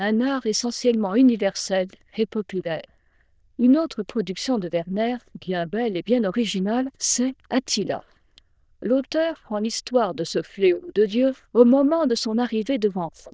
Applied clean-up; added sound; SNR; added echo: neural diffusion model UNIVERSE++.